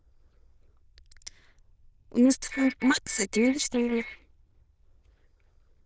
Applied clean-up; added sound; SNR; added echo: neural diffusion model UNIVERSE++.